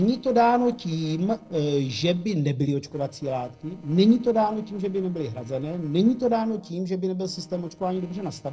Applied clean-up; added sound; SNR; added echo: neural separator model SepFormer DNS4.